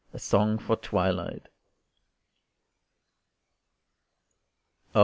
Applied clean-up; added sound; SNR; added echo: none; none; none; none.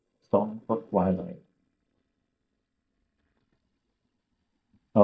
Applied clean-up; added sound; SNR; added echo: neural mask model DeepFilterNet 3.